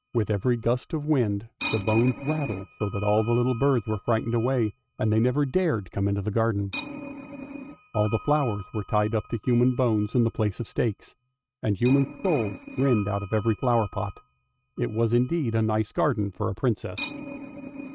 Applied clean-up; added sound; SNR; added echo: neural mask model RNNoise.